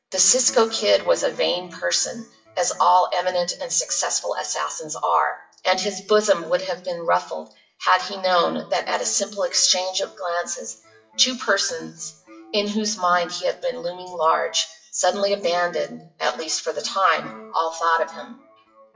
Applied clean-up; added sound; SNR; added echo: classical method WPE with log-MMSE.